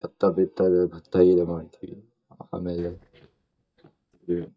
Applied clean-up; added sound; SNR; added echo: neural mask model DeepFilterNet 3.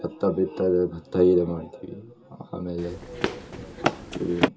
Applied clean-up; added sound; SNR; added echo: none; Run; 2 dB; reverberation time 0.2 s.